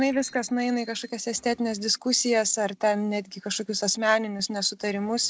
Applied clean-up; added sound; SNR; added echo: neural separator model SepFormer DNS4.